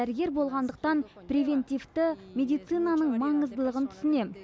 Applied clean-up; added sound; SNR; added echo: none; none; none; none.